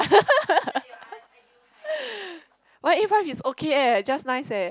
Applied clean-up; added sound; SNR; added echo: none; none; none; none.